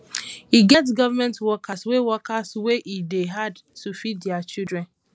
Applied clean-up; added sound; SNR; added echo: none; none; none; none.